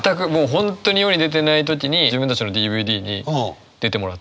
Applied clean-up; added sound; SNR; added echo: none; none; none; none.